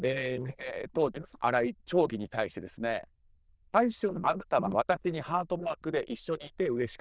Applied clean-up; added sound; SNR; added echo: neural diffusion model UNIVERSE++.